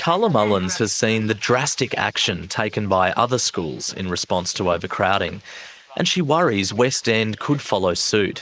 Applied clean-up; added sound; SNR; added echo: neural mask model Resemble Enhance denoiser.